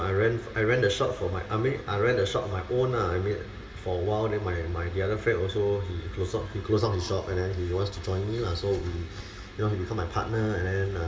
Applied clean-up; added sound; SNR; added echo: none; none; none; reverberation time 1.5 s.